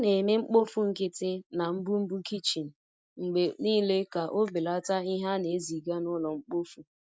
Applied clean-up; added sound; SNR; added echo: none; none; none; none.